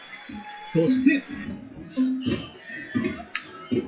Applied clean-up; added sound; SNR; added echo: classical method WPE with log-MMSE.